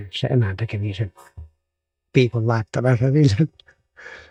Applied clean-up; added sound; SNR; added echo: neural mask model DeepFilterNet 3.